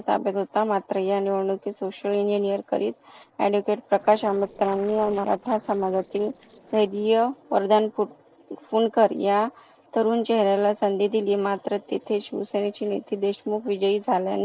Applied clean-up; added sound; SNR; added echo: neural separator model SepFormer DNS4.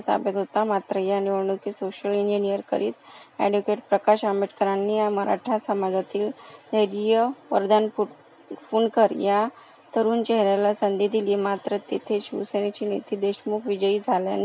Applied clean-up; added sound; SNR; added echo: none; none; none; none.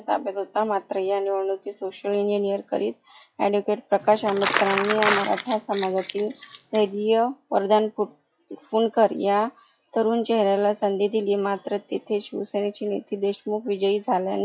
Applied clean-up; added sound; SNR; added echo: classical method log-MMSE.